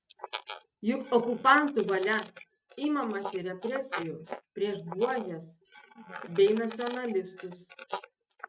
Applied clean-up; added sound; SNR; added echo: neural mask model RNNoise.